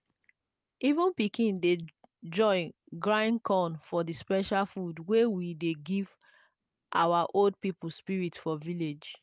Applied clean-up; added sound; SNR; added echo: none; none; none; none.